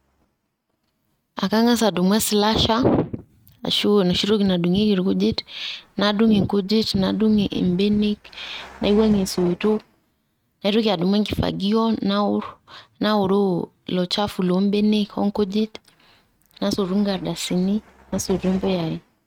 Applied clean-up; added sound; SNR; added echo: neural mask model RNNoise.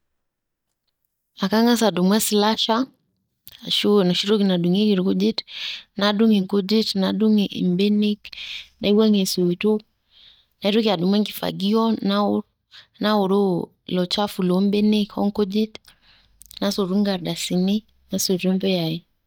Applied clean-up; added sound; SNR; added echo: neural mask model DeepFilterNet 3.